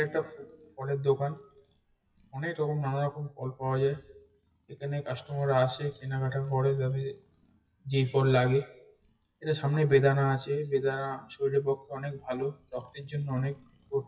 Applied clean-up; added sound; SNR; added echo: classical method WPE with log-MMSE.